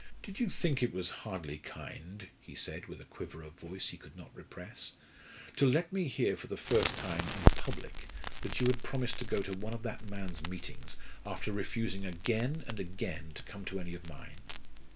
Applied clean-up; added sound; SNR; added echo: none; Crackle; -1 dB; none.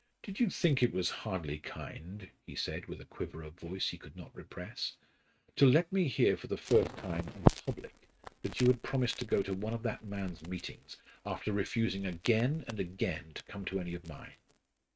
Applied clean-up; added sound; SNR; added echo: neural mask model RNNoise.